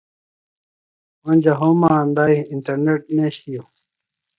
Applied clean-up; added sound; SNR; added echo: neural mask model DeepFilterNet 3.